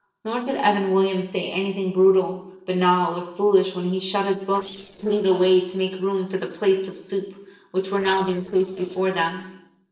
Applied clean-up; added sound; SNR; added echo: neural separator model SepFormer DNS4.